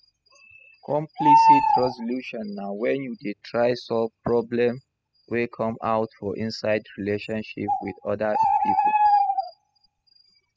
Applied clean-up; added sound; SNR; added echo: classical method spectral subtraction.